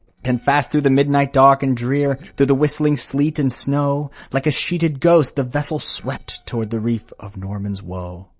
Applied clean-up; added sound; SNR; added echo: neural separator model SepFormer DNS4.